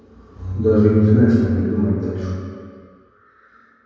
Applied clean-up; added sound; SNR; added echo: none; Bowed string instrument; 7 dB; reverberation time 2.2 s.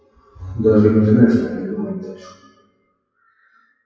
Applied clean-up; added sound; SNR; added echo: classical method WPE with log-MMSE.